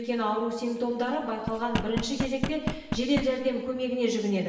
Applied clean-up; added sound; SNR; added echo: none; Knock; 5 dB; reverberation time 1.0 s.